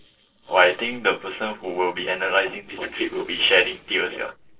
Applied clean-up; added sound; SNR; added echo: neural separator model SepFormer DNS4.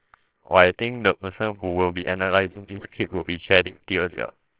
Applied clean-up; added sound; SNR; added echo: neural separator model SepFormer WHAMR!.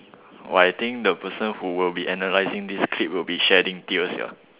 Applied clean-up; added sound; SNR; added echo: none; none; none; none.